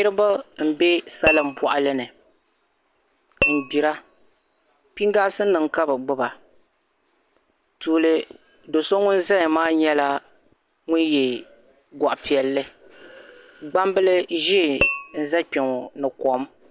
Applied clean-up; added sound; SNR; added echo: none; Tap / Glass; 5 dB; none.